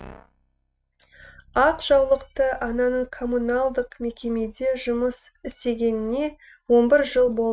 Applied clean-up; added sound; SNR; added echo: neural mask model RNNoise.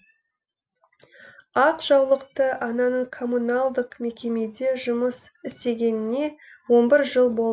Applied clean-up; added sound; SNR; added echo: none; none; none; none.